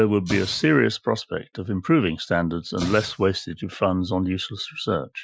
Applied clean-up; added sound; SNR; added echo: classical method Wiener filter.